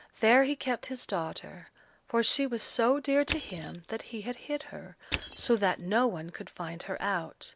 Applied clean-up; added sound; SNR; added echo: none; Crushing; 11 dB; none.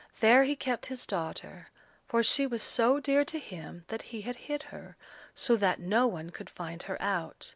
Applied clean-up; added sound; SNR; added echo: none; none; none; none.